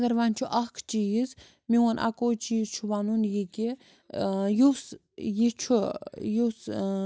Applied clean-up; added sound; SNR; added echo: none; none; none; none.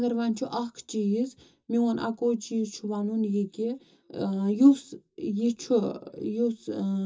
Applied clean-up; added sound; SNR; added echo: none; none; none; reverberation time 0.2 s.